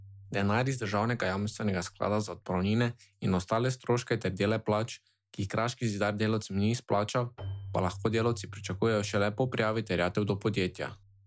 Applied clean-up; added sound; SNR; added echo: none; Keyboard (musical); 18 dB; none.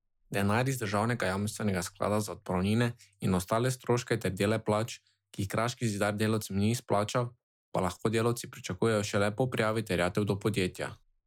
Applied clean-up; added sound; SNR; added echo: neural mask model Resemble Enhance denoiser.